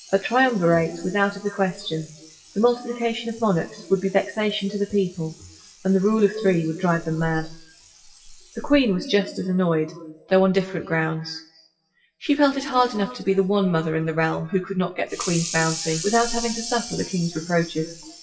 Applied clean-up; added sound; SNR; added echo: classical method WPE with log-MMSE.